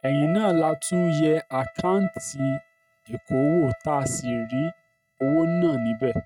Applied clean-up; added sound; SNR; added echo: neural mask model RNNoise.